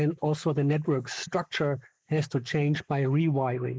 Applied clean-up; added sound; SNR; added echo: neural mask model Resemble Enhance denoiser.